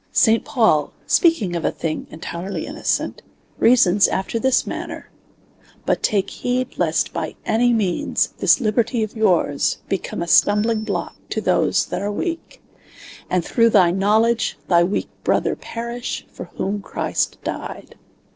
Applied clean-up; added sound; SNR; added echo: neural separator model SepFormer DNS4.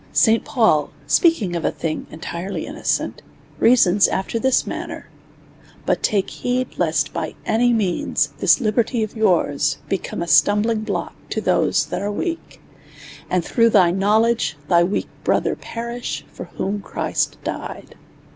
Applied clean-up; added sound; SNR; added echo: none; none; none; none.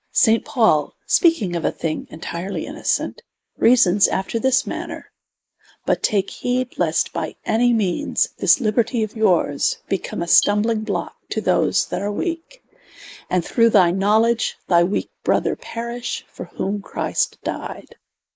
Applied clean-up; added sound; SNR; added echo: neural mask model Resemble Enhance denoiser.